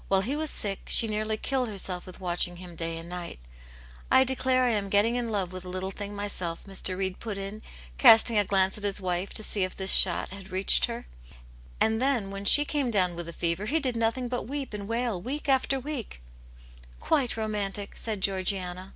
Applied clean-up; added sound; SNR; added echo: none; none; none; none.